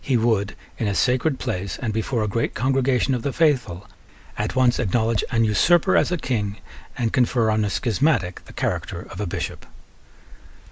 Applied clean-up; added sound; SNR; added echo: none; none; none; none.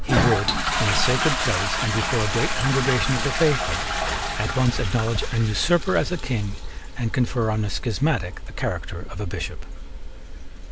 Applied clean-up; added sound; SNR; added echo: none; Toilet flush; 1 dB; none.